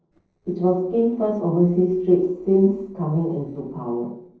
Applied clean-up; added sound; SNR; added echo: neural separator model SepFormer DNS4.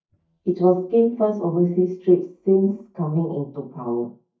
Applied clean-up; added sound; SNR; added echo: neural mask model DeepFilterNet 3.